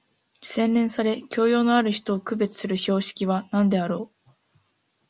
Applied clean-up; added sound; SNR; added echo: none; none; none; none.